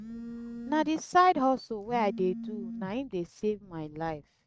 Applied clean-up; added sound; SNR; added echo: neural mask model RNNoise.